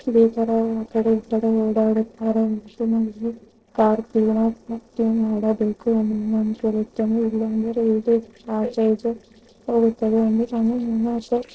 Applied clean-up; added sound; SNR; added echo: neural separator model SepFormer DNS4.